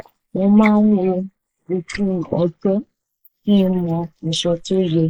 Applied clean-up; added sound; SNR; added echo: neural mask model Resemble Enhance denoiser.